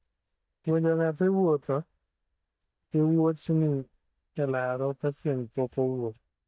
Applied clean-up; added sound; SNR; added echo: neural mask model DeepFilterNet 3.